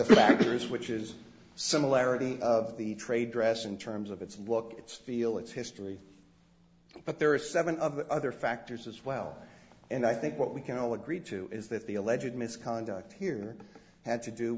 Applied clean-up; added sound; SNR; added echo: none; none; none; none.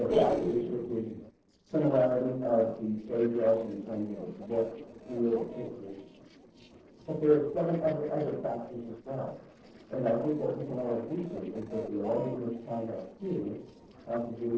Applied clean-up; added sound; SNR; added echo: neural separator model SepFormer DNS4.